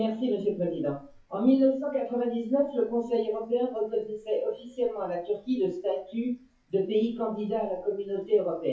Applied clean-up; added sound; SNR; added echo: classical method WPE with log-MMSE.